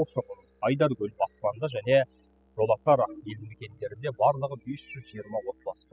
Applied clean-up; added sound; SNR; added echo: classical method spectral subtraction.